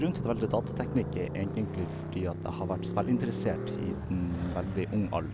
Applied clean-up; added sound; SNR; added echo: none; Motorcycle; 3 dB; none.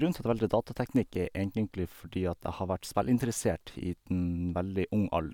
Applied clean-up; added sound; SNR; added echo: none; none; none; none.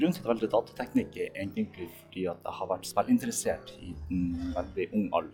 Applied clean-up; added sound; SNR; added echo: classical method log-MMSE.